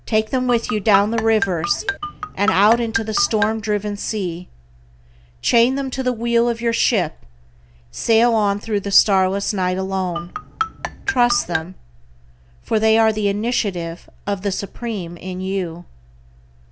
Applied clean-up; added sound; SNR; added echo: none; Marimba, xylophone; 6 dB; none.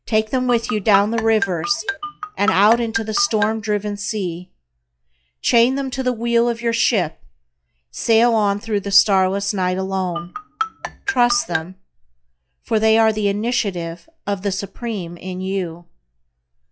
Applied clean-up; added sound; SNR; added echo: classical method log-MMSE.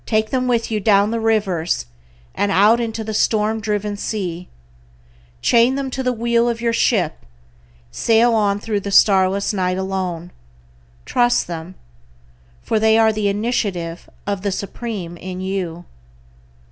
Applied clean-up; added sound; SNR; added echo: none; none; none; none.